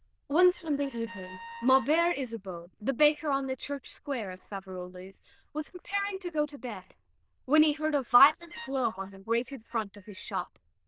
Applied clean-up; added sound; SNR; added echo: neural diffusion model UNIVERSE++.